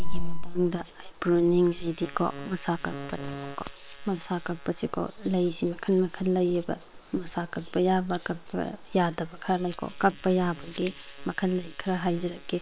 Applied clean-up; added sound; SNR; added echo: neural separator model SepFormer WHAM!.